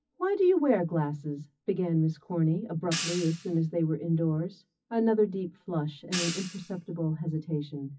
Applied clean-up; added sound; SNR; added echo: classical method WPE with log-MMSE.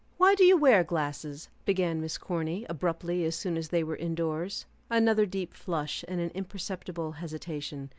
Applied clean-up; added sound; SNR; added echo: none; none; none; none.